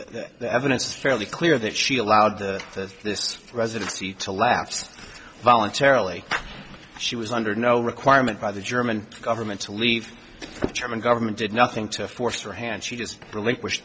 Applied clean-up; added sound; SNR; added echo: none; none; none; none.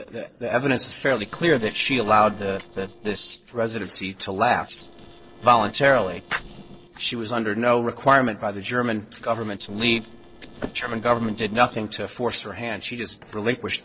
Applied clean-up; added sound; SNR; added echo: neural separator model SepFormer DNS4.